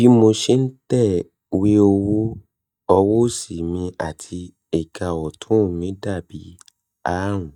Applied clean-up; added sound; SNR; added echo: neural mask model DeepFilterNet 3.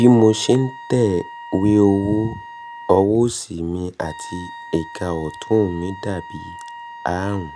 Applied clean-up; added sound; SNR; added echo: none; Wind instrument, woodwind instrument; 17 dB; none.